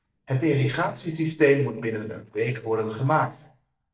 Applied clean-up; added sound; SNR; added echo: neural mask model DeepFilterNet 3.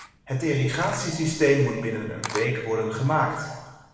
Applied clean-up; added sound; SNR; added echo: none; Camera; 17 dB; reverberation time 1.2 s.